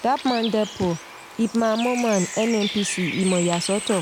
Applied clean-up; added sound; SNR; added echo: none; Bird; 10 dB; none.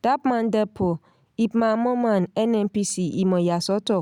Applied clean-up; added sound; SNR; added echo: none; none; none; none.